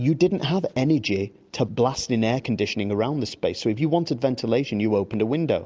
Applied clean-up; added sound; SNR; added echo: none; none; none; none.